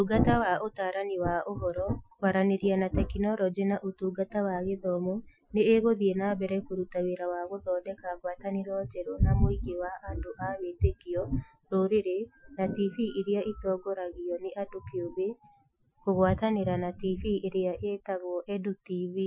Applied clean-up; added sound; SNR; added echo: classical method Wiener filter.